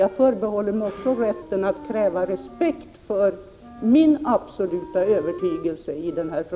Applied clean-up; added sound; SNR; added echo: none; Wind instrument, woodwind instrument; 19 dB; none.